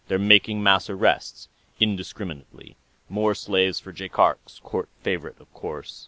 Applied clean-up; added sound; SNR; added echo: none; none; none; none.